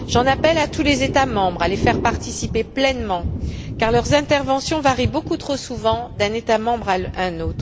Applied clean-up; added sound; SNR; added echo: none; Thunder; 7 dB; none.